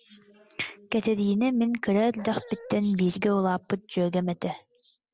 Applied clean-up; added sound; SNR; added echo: none; Dog; 18 dB; none.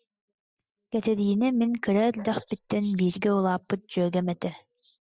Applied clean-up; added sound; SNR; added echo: neural mask model DeepFilterNet 3.